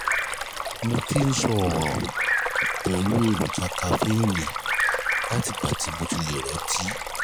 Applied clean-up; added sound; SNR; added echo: none; Bird vocalization, bird call, bird song + Stream; 2 dB; none.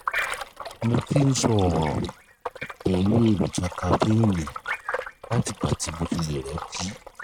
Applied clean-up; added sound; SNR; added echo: neural mask model RNNoise.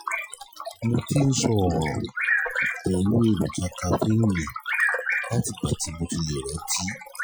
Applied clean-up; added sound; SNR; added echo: classical method Wiener filter.